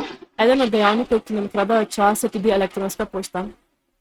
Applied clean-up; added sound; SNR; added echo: neural mask model RNNoise.